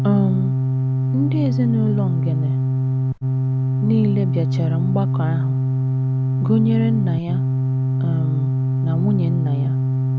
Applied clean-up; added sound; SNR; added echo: none; Organ; -5 dB; none.